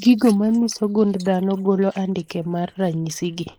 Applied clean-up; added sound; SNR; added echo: neural mask model Resemble Enhance denoiser.